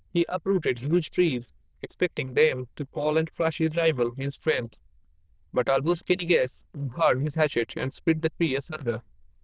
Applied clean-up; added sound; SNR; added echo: neural diffusion model UNIVERSE++.